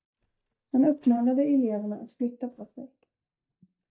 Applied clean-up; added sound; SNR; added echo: neural mask model DeepFilterNet 3.